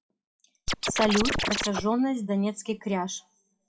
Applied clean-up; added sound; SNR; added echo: classical method WPE with log-MMSE.